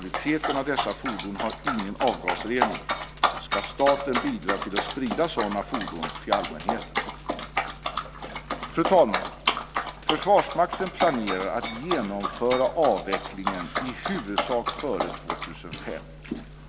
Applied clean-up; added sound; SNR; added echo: none; Dog; 2 dB; none.